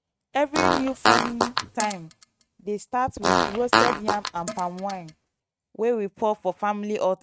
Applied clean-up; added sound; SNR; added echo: neural mask model RNNoise.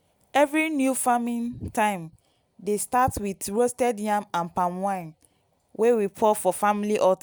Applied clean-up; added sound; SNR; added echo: none; none; none; none.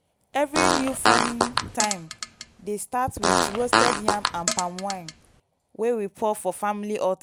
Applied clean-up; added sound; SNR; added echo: none; Fart; -3 dB; none.